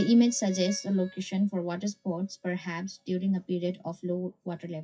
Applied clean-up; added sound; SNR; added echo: classical method WPE with log-MMSE.